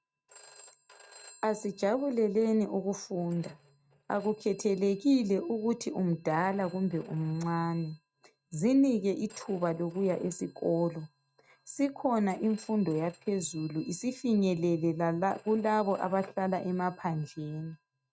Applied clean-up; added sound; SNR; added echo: neural mask model RNNoise.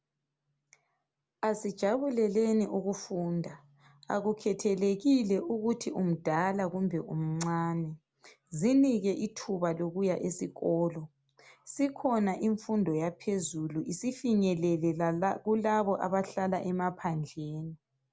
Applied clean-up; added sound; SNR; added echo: none; none; none; none.